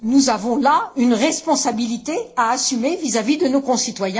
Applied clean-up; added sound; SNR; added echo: neural separator model SepFormer DNS4.